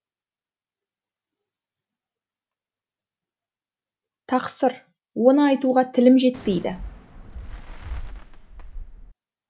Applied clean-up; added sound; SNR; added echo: none; Fireworks; 11 dB; none.